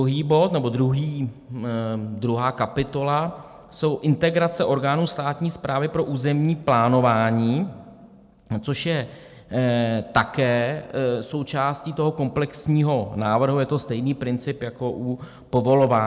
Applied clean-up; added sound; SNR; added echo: none; none; none; none.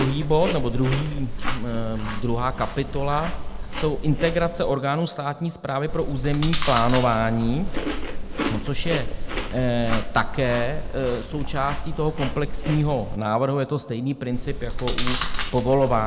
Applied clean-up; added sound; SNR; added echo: none; Chewing, mastication; 2 dB; none.